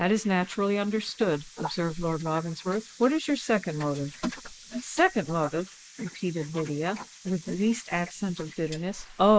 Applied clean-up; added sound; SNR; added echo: neural mask model Resemble Enhance denoiser.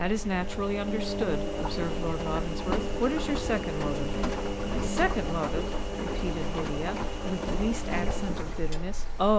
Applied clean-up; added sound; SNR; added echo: none; Engine; -2 dB; none.